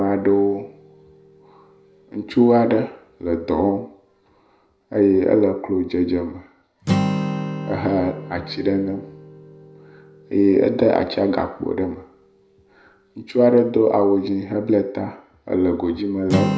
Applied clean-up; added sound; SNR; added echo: none; Acoustic guitar; 10 dB; reverberation time 0.5 s.